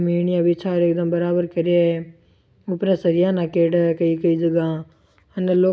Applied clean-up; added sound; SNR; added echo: none; none; none; none.